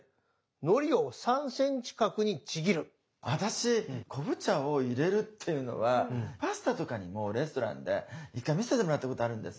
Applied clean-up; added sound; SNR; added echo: none; none; none; none.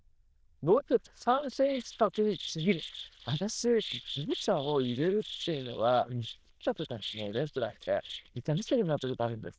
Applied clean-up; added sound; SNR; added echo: neural diffusion model UNIVERSE++.